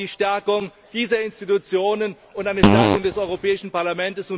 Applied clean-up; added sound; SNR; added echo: none; Fart; -4 dB; none.